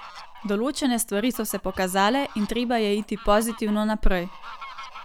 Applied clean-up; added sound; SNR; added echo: none; Fowl; 19 dB; none.